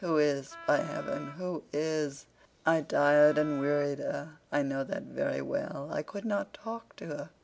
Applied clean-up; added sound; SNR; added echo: none; Wind instrument, woodwind instrument; 16 dB; none.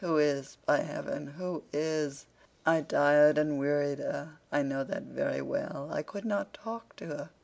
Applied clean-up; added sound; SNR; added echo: none; none; none; none.